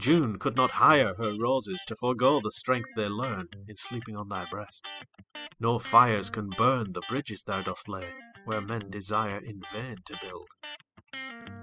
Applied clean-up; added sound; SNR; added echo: classical method spectral subtraction.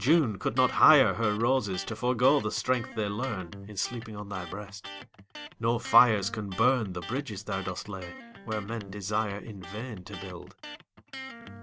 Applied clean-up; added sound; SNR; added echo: none; Electric guitar; 15 dB; none.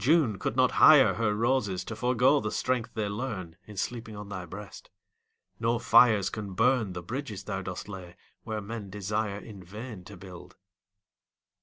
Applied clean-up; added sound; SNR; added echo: none; none; none; none.